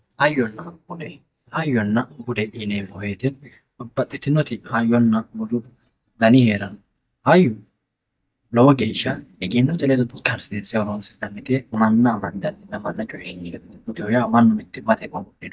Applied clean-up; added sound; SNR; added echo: neural mask model DeepFilterNet 3.